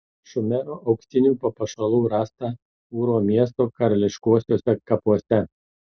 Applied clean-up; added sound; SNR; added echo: none; none; none; none.